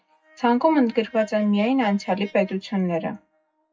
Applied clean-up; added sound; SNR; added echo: classical method WPE with log-MMSE.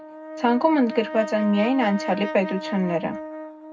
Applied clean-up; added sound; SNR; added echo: none; Brass instrument; 10 dB; reverberation time 0.3 s.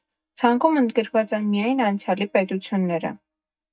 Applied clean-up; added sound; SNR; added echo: neural mask model DeepFilterNet 3.